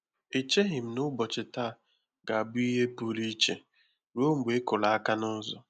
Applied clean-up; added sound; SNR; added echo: none; none; none; none.